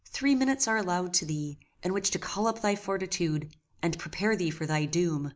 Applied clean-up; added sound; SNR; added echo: neural mask model Resemble Enhance denoiser.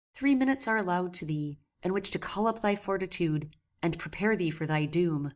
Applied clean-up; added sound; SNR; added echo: neural mask model DeepFilterNet 3.